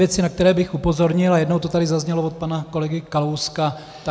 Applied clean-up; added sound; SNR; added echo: none; none; none; none.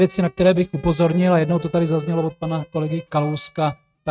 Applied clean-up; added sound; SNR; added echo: neural mask model RNNoise.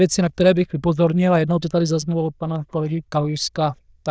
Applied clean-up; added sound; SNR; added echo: neural diffusion model UNIVERSE++.